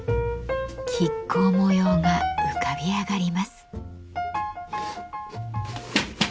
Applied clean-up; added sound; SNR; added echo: none; none; none; none.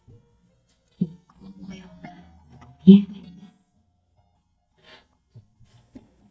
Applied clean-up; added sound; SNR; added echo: neural mask model DeepFilterNet 3.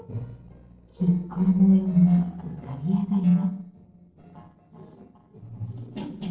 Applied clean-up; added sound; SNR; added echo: neural separator model SepFormer DNS4.